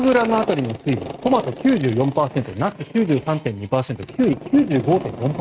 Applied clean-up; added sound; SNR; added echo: neural mask model RNNoise.